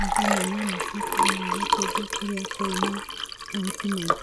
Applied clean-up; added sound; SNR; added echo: none; Liquid; -4 dB; none.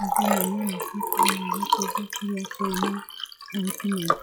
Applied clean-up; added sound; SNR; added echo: classical method log-MMSE.